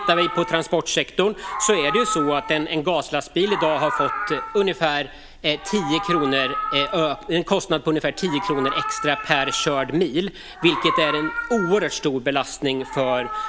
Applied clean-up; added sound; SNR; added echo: none; Meow; 7 dB; none.